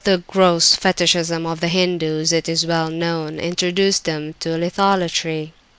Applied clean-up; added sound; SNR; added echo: none; none; none; none.